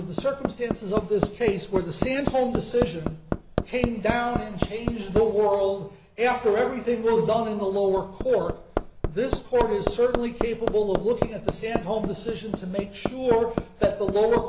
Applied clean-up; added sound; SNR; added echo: none; Hammer; 6 dB; none.